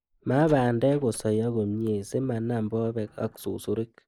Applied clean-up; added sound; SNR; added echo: neural mask model Resemble Enhance denoiser.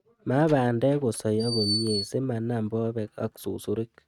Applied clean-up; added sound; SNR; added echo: neural mask model RNNoise.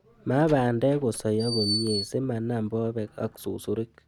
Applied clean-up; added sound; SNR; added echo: none; Door; 10 dB; none.